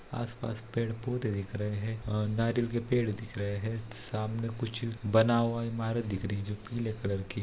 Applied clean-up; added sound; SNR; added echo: none; none; none; none.